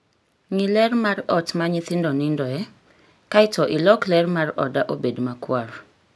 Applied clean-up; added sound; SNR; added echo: none; none; none; none.